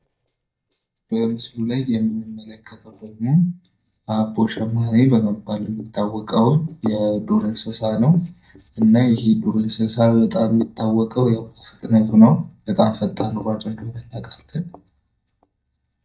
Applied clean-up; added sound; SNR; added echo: neural mask model DeepFilterNet 3.